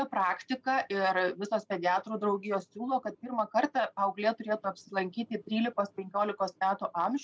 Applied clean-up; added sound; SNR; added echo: none; none; none; none.